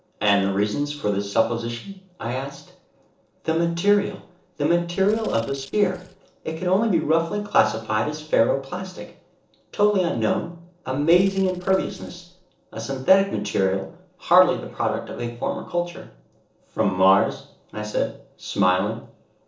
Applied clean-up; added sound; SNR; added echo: neural separator model SepFormer DNS4.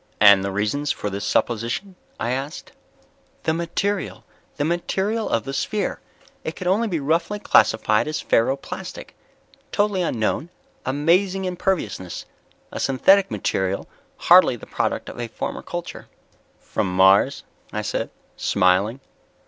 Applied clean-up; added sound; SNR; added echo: none; none; none; none.